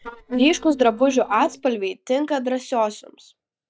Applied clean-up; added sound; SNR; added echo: neural mask model DeepFilterNet 3.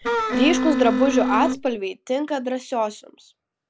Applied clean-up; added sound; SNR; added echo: none; Wind instrument, woodwind instrument; -1 dB; none.